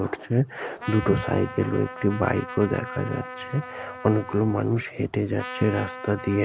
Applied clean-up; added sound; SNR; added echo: none; Trumpet; 13 dB; none.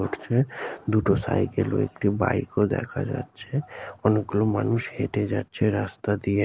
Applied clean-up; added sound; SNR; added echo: none; none; none; none.